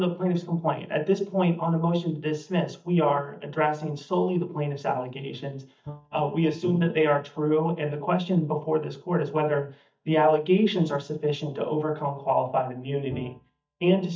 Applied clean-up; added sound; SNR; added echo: neural mask model DeepFilterNet 3.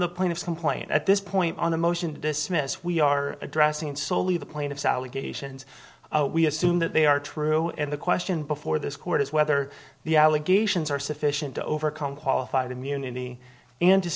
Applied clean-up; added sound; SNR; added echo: none; none; none; none.